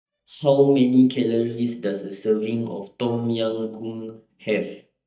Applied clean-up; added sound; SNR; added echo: neural mask model DeepFilterNet 3.